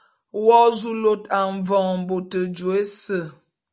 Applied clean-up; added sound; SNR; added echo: none; none; none; none.